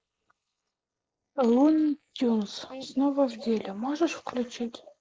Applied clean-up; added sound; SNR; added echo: neural mask model Resemble Enhance denoiser.